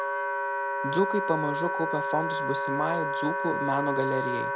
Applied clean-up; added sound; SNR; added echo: none; Wind instrument, woodwind instrument; -1 dB; none.